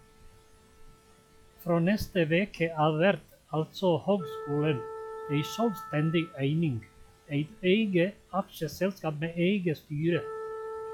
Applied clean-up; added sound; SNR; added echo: classical method log-MMSE.